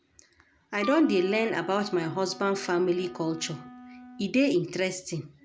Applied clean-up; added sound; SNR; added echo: none; Wind instrument, woodwind instrument; 15 dB; none.